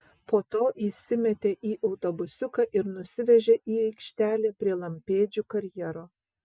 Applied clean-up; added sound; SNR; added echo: none; none; none; none.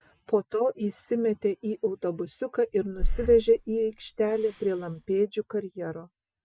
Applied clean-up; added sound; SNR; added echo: none; Breathing; 5 dB; none.